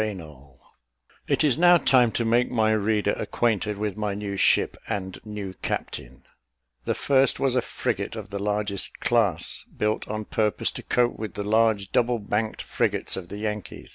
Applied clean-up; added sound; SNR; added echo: none; none; none; none.